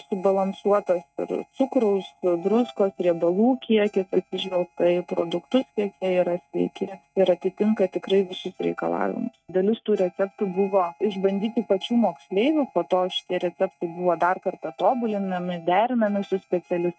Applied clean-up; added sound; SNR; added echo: neural mask model RNNoise.